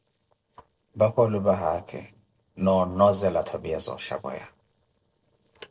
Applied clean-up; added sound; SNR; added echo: neural separator model SepFormer DNS4.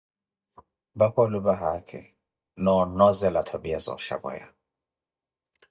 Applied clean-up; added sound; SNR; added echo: neural mask model DeepFilterNet 3.